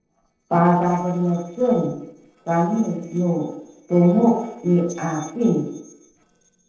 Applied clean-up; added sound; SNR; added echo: neural separator model SepFormer DNS4.